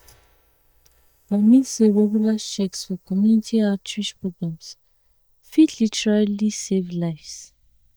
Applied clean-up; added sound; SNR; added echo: neural mask model DeepFilterNet 3.